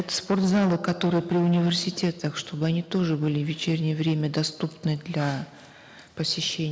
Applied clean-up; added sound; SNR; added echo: none; none; none; none.